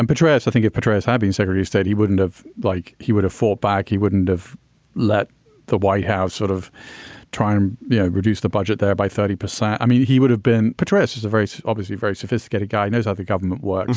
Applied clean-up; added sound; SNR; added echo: none; none; none; none.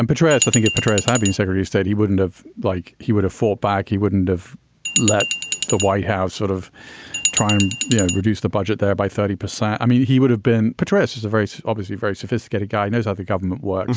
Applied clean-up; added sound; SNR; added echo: none; Glass; 3 dB; none.